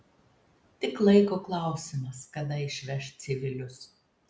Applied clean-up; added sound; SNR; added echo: none; none; none; none.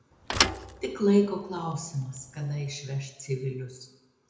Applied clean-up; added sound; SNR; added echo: none; Thump, thud; 4 dB; reverberation time 0.6 s.